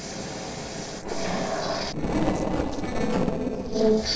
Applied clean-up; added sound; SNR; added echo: neural separator model SepFormer DNS4.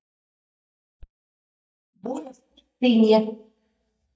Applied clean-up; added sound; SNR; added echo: neural mask model DeepFilterNet 3.